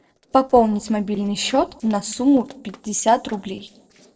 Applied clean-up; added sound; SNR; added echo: neural separator model SepFormer DNS4.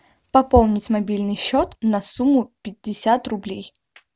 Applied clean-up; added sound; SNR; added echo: none; none; none; none.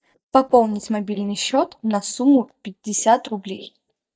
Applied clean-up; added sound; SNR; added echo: neural mask model DeepFilterNet 3.